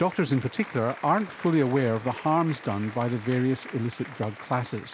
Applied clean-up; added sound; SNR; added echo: none; Applause; 17 dB; none.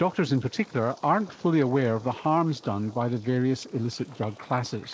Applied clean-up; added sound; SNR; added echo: neural mask model Resemble Enhance denoiser.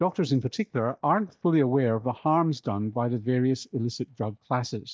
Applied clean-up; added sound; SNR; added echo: neural mask model DeepFilterNet 3.